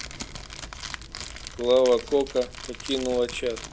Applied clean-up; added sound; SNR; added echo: none; Crumpling, crinkling; 12 dB; none.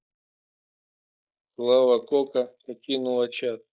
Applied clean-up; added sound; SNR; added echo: neural mask model Resemble Enhance denoiser.